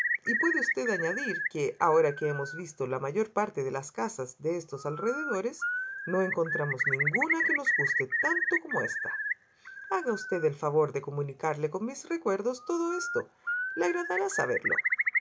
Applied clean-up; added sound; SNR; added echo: none; Bird; 2 dB; none.